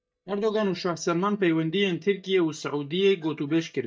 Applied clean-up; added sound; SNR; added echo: neural mask model DeepFilterNet 3.